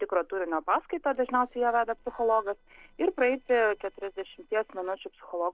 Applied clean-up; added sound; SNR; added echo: neural separator model SepFormer DNS4.